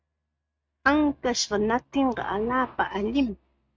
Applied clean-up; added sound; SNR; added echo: neural mask model RNNoise.